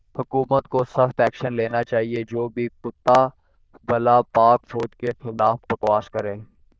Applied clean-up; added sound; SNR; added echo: neural diffusion model UNIVERSE++.